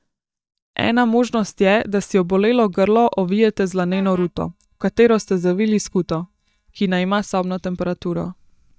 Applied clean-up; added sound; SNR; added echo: neural mask model DeepFilterNet 3.